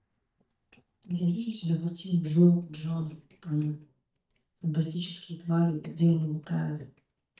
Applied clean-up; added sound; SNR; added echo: neural mask model DeepFilterNet 3.